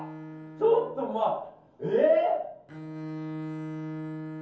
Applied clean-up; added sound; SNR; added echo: none; Bowed string instrument; 10 dB; reverberation time 0.6 s.